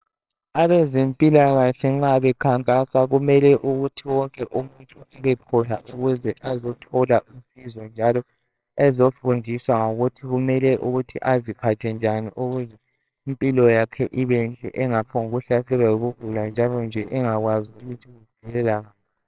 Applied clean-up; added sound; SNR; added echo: neural separator model SepFormer WHAMR!.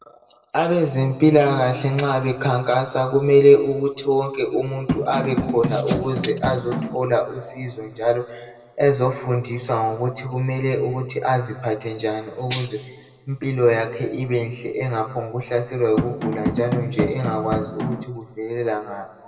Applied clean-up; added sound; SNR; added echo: none; Drum; 3 dB; reverberation time 1.5 s.